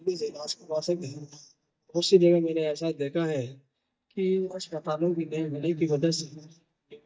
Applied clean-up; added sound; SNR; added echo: neural mask model DeepFilterNet 3.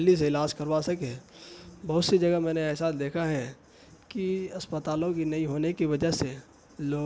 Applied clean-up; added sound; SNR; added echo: none; none; none; none.